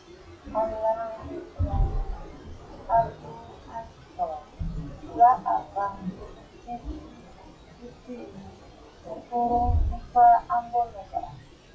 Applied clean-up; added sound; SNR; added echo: classical method WPE with log-MMSE.